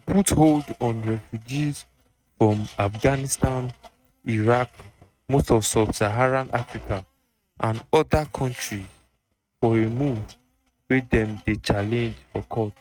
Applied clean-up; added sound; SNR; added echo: neural mask model RNNoise.